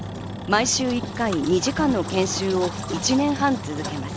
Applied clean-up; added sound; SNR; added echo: none; Engine; 8 dB; none.